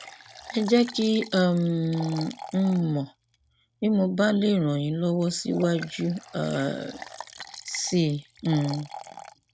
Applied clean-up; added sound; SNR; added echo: none; Liquid; 17 dB; none.